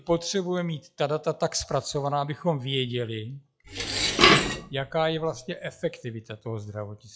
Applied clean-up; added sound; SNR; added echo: classical method log-MMSE.